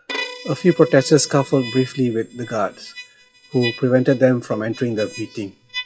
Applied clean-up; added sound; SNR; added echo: classical method WPE with log-MMSE.